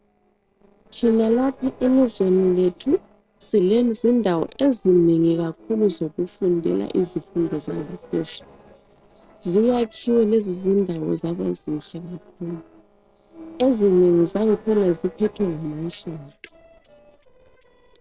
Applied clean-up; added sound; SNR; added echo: neural separator model SepFormer DNS4.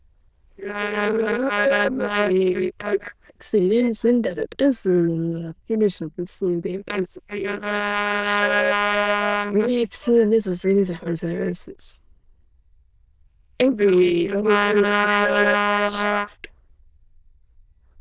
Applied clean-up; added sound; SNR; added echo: neural diffusion model UNIVERSE++.